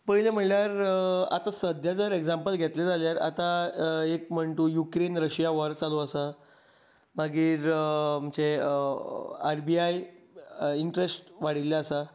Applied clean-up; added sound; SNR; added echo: none; none; none; none.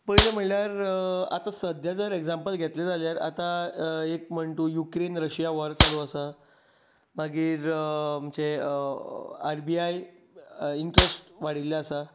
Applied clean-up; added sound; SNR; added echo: none; Clapping; -4 dB; none.